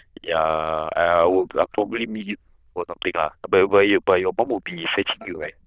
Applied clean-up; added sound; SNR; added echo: neural diffusion model UNIVERSE++.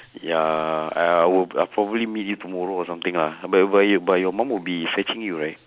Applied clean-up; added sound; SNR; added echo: none; none; none; none.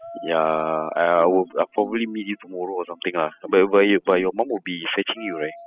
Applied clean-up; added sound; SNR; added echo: classical method spectral subtraction.